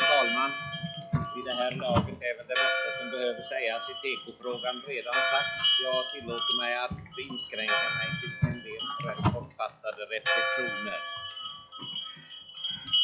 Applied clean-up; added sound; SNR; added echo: classical method log-MMSE.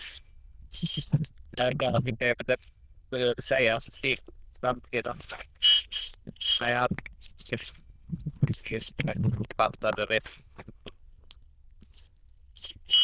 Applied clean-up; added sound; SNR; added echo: neural diffusion model UNIVERSE++.